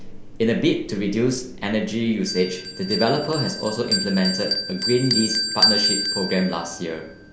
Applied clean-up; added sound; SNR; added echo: none; Bell; 3 dB; none.